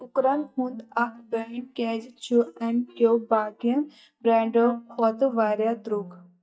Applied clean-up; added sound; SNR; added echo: neural mask model DeepFilterNet 3.